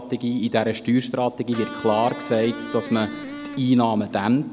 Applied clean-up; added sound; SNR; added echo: none; Electric guitar; 13 dB; none.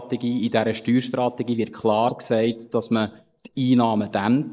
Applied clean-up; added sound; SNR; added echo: neural mask model Resemble Enhance denoiser.